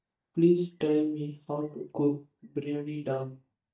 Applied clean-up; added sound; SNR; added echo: neural mask model DeepFilterNet 3.